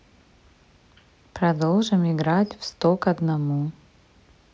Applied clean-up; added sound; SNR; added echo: none; none; none; none.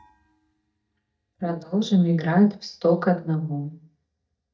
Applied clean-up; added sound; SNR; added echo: neural mask model DeepFilterNet 3.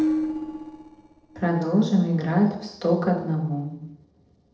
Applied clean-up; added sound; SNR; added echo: neural separator model SepFormer DNS4.